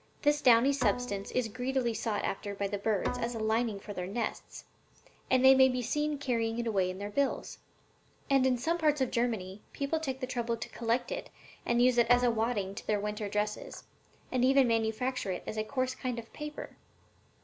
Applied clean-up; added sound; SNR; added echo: none; Bowed string instrument; 12 dB; none.